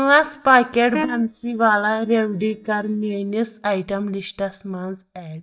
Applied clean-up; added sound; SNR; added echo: neural mask model DeepFilterNet 3.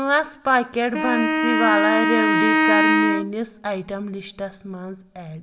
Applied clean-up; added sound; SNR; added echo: none; Wind instrument, woodwind instrument; -4 dB; reverberation time 1.0 s.